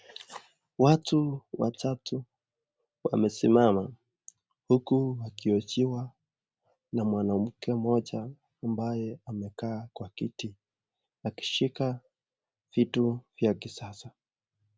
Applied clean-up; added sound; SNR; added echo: none; none; none; none.